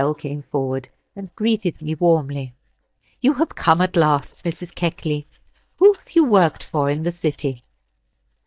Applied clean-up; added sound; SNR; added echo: neural mask model DeepFilterNet 3.